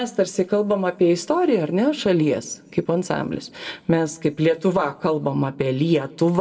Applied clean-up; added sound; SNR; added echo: none; none; none; reverberation time 0.7 s.